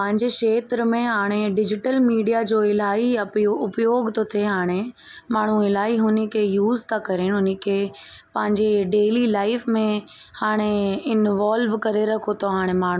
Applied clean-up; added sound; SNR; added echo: none; none; none; none.